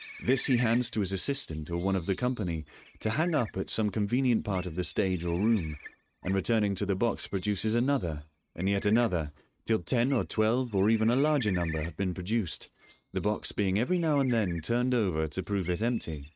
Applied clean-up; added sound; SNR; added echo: neural mask model RNNoise.